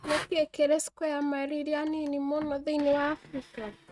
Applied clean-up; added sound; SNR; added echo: neural mask model RNNoise.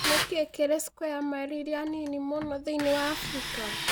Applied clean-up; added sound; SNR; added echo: none; Tools; 4 dB; none.